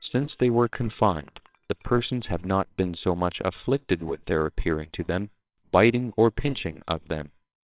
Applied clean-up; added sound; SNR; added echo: neural separator model SepFormer WHAMR!.